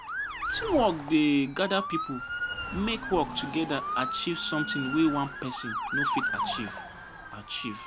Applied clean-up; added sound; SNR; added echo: none; Motor vehicle (road) / Siren; 5 dB; none.